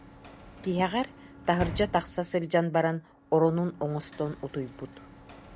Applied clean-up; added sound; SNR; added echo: none; Sliding door / Slam; 15 dB; none.